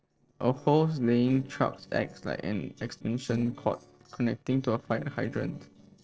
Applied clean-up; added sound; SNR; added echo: neural separator model SepFormer DNS4.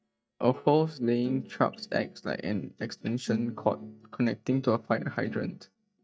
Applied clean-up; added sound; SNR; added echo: neural mask model DeepFilterNet 3.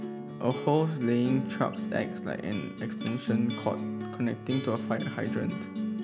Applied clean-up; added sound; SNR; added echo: none; Acoustic guitar; 4 dB; none.